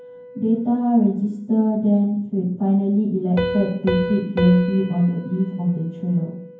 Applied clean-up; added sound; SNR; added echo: none; Piano; 11 dB; reverberation time 0.9 s.